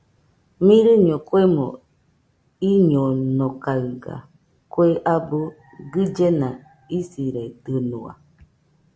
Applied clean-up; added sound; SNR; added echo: none; none; none; none.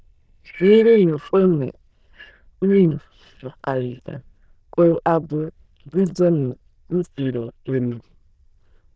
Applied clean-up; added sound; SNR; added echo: neural diffusion model UNIVERSE++.